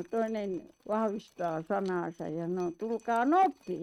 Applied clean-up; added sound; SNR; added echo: neural mask model RNNoise.